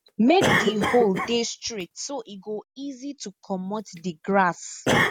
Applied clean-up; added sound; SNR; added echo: none; Cough; 3 dB; none.